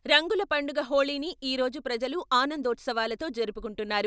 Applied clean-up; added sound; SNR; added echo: none; none; none; none.